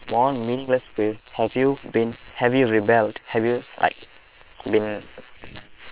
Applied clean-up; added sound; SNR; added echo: neural separator model SepFormer WHAM!.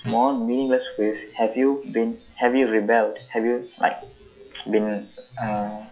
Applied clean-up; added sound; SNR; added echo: classical method log-MMSE.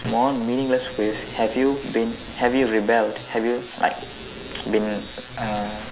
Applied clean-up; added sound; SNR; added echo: none; Breathing; 18 dB; none.